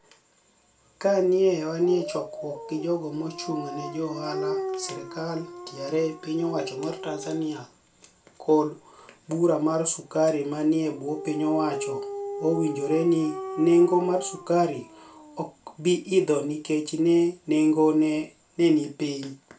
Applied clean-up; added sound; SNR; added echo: none; Dog; 12 dB; reverberation time 0.3 s.